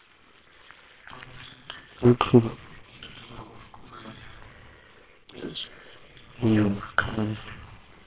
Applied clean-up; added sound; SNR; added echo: neural separator model SepFormer WHAMR!.